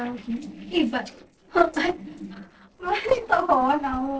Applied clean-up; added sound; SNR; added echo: neural separator model SepFormer DNS4.